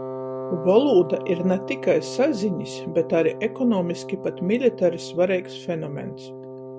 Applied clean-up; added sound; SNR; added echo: none; Wind instrument, woodwind instrument; 11 dB; none.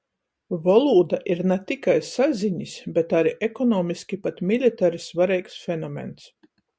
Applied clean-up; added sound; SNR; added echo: none; none; none; none.